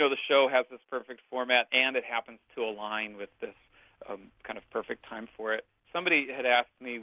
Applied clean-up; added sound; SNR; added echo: none; none; none; none.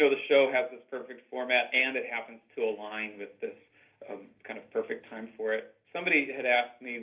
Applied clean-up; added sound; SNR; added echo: none; none; none; reverberation time 0.3 s.